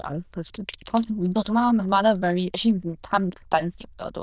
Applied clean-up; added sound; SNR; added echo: neural diffusion model UNIVERSE++.